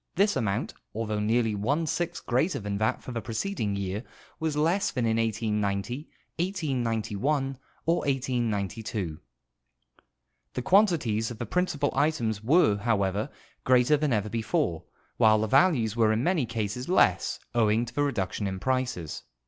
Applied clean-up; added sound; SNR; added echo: none; none; none; none.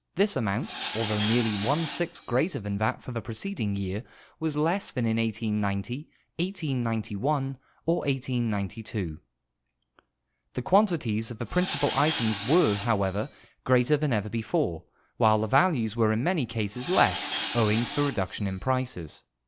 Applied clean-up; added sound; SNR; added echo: none; Tools; 5 dB; none.